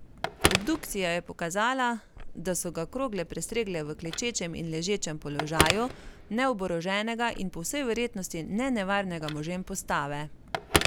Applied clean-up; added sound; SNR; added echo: none; Telephone; 4 dB; none.